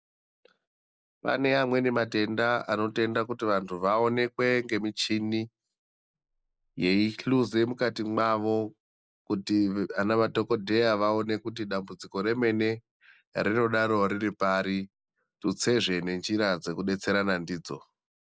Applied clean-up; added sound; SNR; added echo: neural mask model Resemble Enhance denoiser.